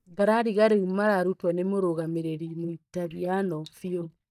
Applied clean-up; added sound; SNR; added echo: neural mask model DeepFilterNet 3.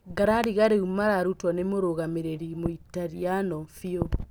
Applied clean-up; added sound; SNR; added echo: none; none; none; none.